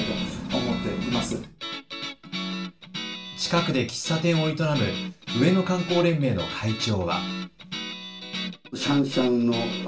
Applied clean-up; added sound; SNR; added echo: none; Guitar; 7 dB; reverberation time 0.3 s.